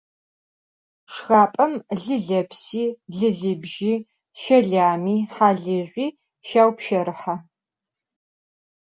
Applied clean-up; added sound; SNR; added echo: none; none; none; none.